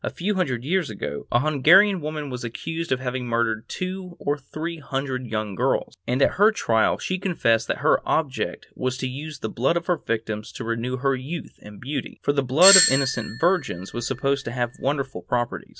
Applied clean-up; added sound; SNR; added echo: none; Doorbell; 2 dB; none.